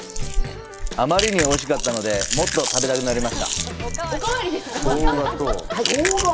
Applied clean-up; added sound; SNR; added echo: none; Chewing, mastication; 2 dB; none.